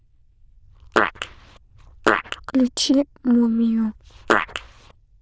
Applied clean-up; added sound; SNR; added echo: neural diffusion model UNIVERSE++.